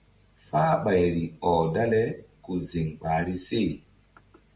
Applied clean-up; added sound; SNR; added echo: none; none; none; none.